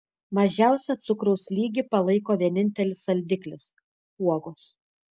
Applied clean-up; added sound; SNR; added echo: none; none; none; none.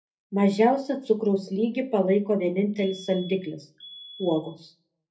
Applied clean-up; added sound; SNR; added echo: none; Alarm; 20 dB; reverberation time 0.3 s.